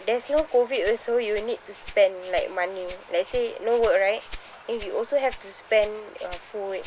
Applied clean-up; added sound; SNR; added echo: none; Rattle (instrument); 5 dB; none.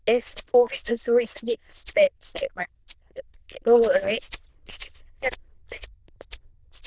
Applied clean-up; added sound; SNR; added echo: neural diffusion model UNIVERSE++.